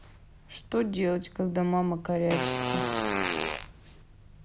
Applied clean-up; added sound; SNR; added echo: none; Fart; -1 dB; none.